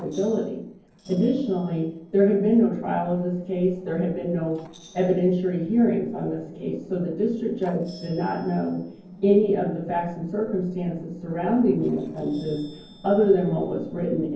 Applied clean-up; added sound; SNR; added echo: neural separator model SepFormer DNS4.